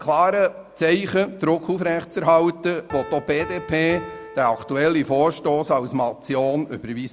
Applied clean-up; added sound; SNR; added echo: none; Piano; 20 dB; none.